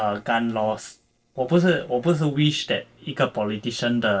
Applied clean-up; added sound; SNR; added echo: neural separator model SepFormer DNS4.